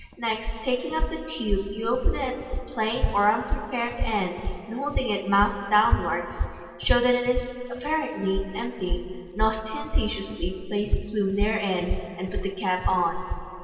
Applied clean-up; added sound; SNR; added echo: none; Walk, footsteps; 3 dB; reverberation time 2.6 s.